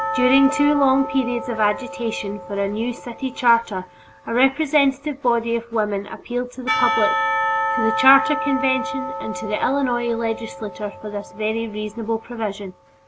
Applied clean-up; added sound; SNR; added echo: none; Church bell / Percussion; 6 dB; none.